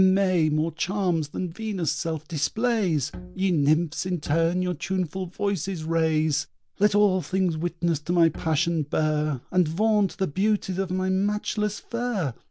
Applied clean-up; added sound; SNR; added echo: none; Bowed string instrument; 18 dB; none.